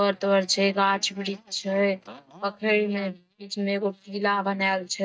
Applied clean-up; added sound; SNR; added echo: neural mask model DeepFilterNet 3.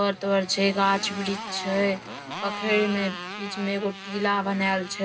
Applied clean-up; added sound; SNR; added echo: none; Motorcycle; 11 dB; reverberation time 0.2 s.